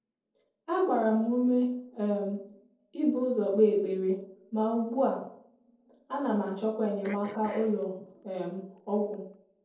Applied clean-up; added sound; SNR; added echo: neural separator model SepFormer DNS4.